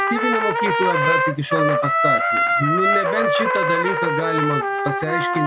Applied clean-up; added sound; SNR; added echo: none; Trumpet; -4 dB; none.